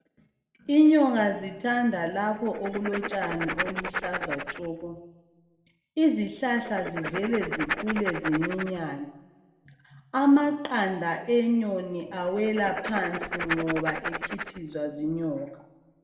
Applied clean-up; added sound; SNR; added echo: none; Writing; 7 dB; reverberation time 1.0 s.